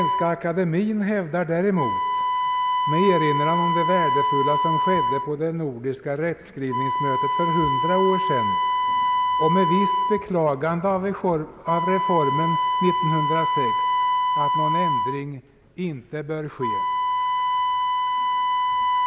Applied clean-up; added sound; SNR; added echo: none; Wind instrument, woodwind instrument; -2 dB; none.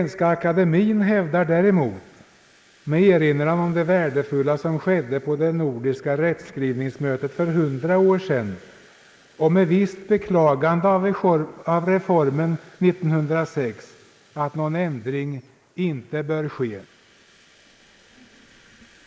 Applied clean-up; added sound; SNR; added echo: neural mask model Resemble Enhance denoiser.